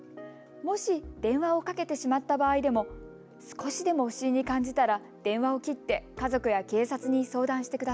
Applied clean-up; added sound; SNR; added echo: none; none; none; none.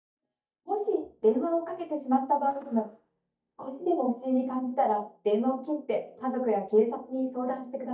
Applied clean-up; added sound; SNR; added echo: neural mask model DeepFilterNet 3.